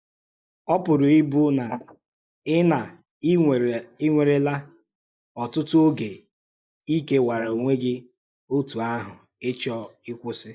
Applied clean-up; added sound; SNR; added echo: neural mask model Resemble Enhance denoiser.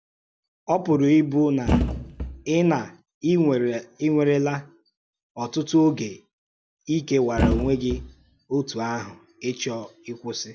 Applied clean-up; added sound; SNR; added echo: none; Thump, thud; 1 dB; none.